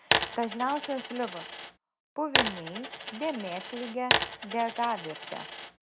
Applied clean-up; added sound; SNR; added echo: none; Coin (dropping); -2 dB; none.